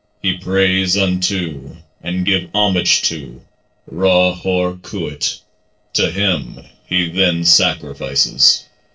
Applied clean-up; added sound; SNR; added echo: neural separator model SepFormer DNS4.